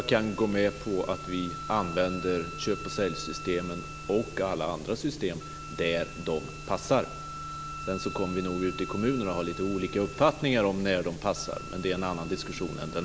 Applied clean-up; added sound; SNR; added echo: none; Wind instrument, woodwind instrument; 13 dB; none.